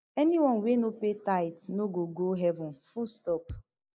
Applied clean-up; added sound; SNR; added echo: neural mask model Resemble Enhance denoiser.